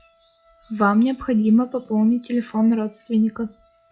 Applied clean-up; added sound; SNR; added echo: classical method log-MMSE.